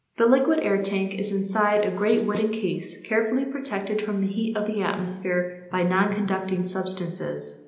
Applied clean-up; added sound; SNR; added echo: none; Snare drum; 18 dB; reverberation time 0.9 s.